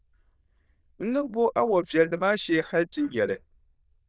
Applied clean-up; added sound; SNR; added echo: neural diffusion model UNIVERSE++.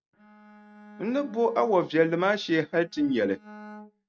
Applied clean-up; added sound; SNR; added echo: neural mask model RNNoise.